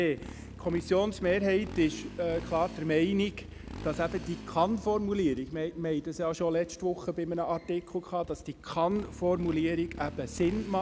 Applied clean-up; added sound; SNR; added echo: none; Motorcycle; 14 dB; none.